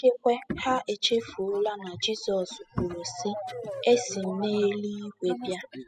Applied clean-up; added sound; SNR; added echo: classical method spectral subtraction.